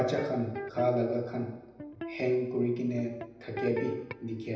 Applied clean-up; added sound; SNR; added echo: none; Electric guitar; 11 dB; reverberation time 0.9 s.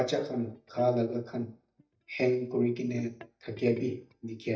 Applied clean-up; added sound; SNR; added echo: neural mask model DeepFilterNet 3.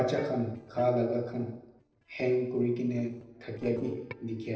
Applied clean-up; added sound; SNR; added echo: neural separator model SepFormer DNS4.